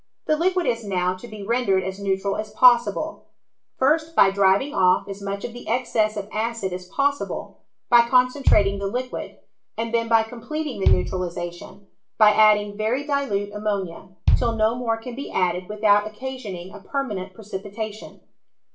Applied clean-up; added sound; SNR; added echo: none; Bass drum; 3 dB; reverberation time 0.3 s.